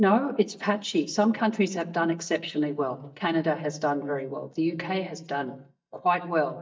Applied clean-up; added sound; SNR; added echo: neural mask model DeepFilterNet 3.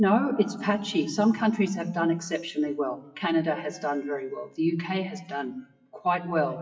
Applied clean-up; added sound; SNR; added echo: classical method WPE with log-MMSE.